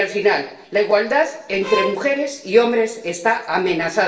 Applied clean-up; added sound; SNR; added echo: none; Bowed string instrument; 8 dB; reverberation time 0.7 s.